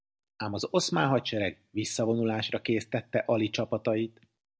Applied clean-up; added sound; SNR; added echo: none; none; none; none.